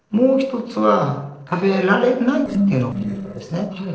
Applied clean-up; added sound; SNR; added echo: neural separator model SepFormer DNS4.